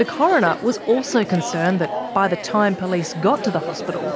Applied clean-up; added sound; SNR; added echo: none; Chatter; 9 dB; none.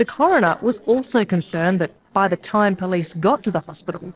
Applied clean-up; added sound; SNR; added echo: neural separator model SepFormer DNS4.